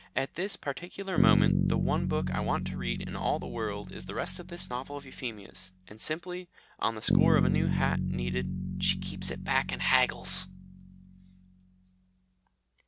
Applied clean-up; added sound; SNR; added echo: none; Bass guitar; -2 dB; none.